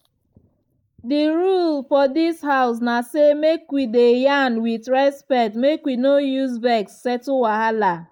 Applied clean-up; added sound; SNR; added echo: neural mask model Resemble Enhance denoiser.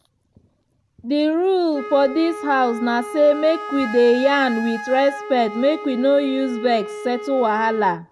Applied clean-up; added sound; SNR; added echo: none; Wind instrument, woodwind instrument; 12 dB; none.